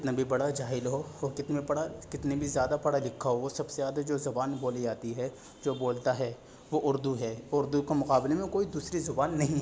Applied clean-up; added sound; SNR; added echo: none; none; none; none.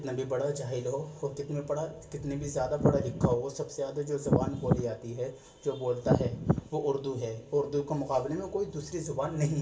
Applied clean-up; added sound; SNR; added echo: none; Wind; -3 dB; reverberation time 0.2 s.